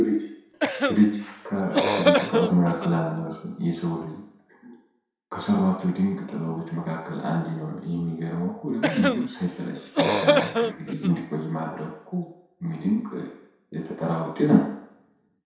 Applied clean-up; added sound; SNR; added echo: none; Cough; -1 dB; reverberation time 0.7 s.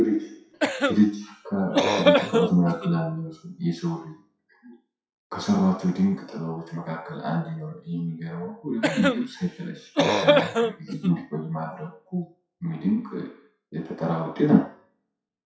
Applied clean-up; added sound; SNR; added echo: classical method WPE with log-MMSE.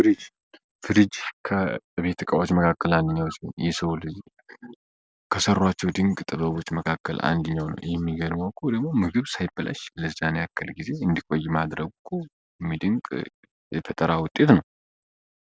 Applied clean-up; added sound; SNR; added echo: none; none; none; none.